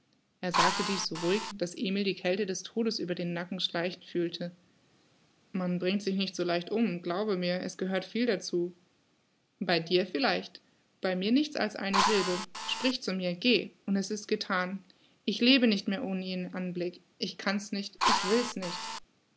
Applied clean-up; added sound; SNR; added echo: none; Drill; 0 dB; none.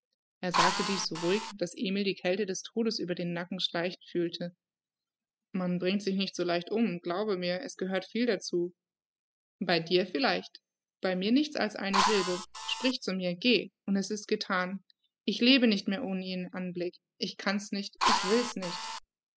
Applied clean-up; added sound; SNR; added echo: classical method spectral subtraction.